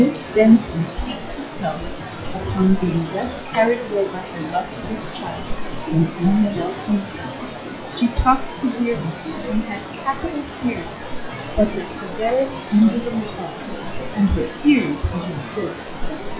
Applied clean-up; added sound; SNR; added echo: classical method log-MMSE.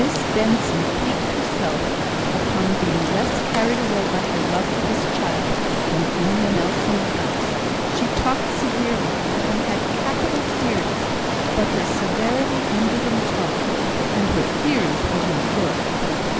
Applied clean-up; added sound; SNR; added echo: none; Stream; -4 dB; none.